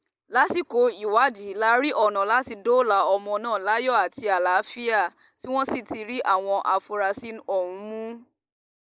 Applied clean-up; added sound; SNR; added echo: neural mask model Resemble Enhance denoiser.